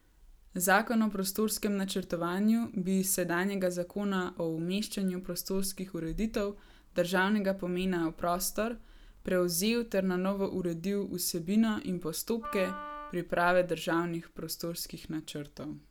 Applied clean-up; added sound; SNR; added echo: none; Wind instrument, woodwind instrument; 13 dB; none.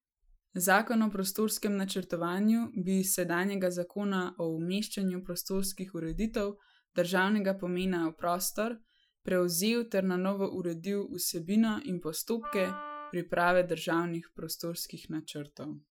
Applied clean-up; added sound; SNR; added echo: classical method Wiener filter.